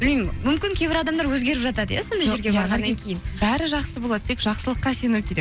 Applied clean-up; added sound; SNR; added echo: none; none; none; none.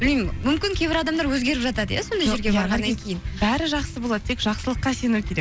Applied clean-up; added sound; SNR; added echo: none; Crackle; 17 dB; none.